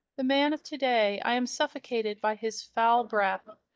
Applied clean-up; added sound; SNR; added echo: neural mask model DeepFilterNet 3.